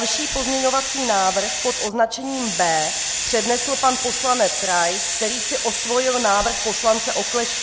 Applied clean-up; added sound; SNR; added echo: none; Hiss; 2 dB; none.